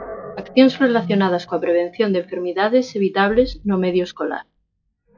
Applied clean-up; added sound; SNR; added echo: classical method log-MMSE.